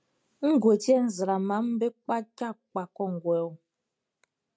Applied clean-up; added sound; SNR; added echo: none; none; none; none.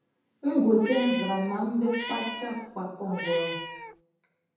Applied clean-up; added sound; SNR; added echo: none; Meow; 9 dB; reverberation time 0.8 s.